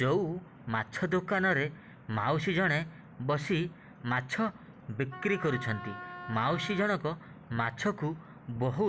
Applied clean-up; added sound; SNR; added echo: none; Wind instrument, woodwind instrument; 12 dB; none.